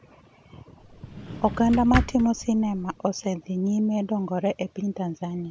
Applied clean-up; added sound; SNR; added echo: none; Drawer open or close; 6 dB; none.